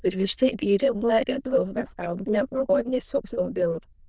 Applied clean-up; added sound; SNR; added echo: neural diffusion model UNIVERSE++.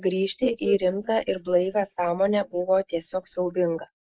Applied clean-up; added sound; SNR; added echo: neural mask model Resemble Enhance denoiser.